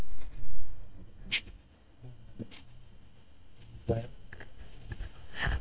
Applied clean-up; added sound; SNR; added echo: neural mask model DeepFilterNet 3.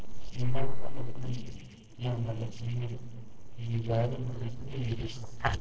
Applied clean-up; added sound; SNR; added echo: neural separator model SepFormer DNS4.